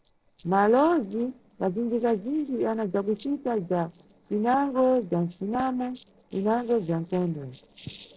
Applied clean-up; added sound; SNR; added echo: neural separator model SepFormer DNS4.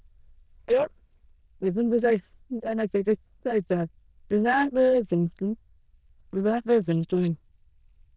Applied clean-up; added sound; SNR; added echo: neural diffusion model UNIVERSE++.